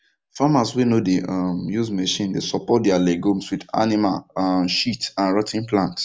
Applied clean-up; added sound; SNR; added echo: none; none; none; none.